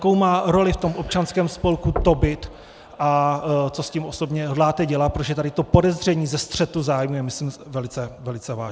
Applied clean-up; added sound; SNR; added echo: none; Knock; 12 dB; none.